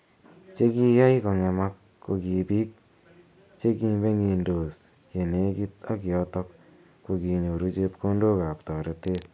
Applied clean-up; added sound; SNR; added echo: none; none; none; none.